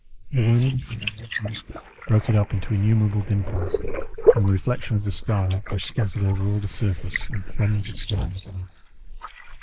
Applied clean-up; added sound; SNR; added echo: neural mask model Resemble Enhance denoiser.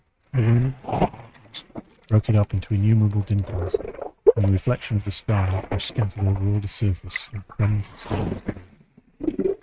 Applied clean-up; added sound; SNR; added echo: neural mask model RNNoise.